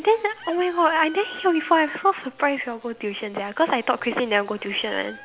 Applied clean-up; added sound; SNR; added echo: none; Chicken, rooster; 20 dB; none.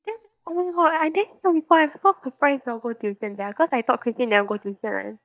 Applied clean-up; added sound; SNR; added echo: neural mask model DeepFilterNet 3.